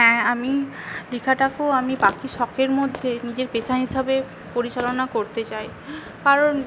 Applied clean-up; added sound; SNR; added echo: none; Fireworks; 19 dB; none.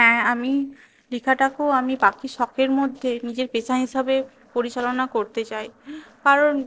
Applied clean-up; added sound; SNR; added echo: neural separator model SepFormer DNS4.